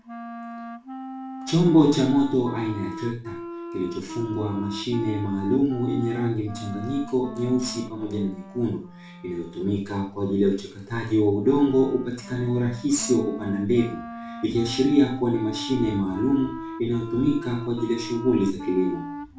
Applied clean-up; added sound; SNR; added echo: none; Wind instrument, woodwind instrument; 12 dB; reverberation time 0.3 s.